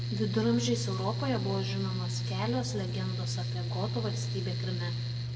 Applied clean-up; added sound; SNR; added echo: none; Mechanical fan; -1 dB; reverberation time 1.5 s.